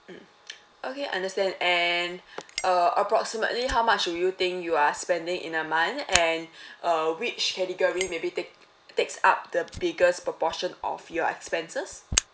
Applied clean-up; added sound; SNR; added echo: none; Fire; 12 dB; none.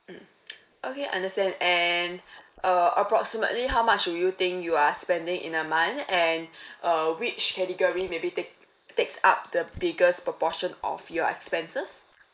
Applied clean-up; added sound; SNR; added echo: neural mask model Resemble Enhance denoiser.